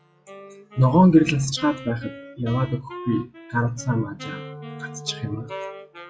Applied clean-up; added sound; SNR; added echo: classical method log-MMSE.